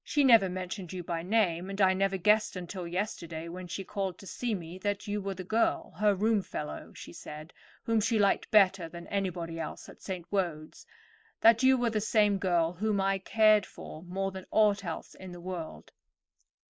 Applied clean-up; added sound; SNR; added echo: neural mask model Resemble Enhance denoiser.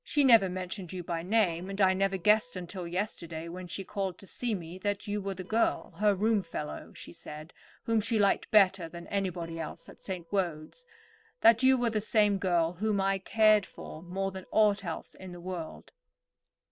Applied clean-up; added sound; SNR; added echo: neural separator model SepFormer DNS4.